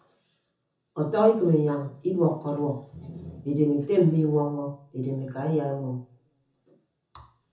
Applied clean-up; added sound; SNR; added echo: none; none; none; reverberation time 0.5 s.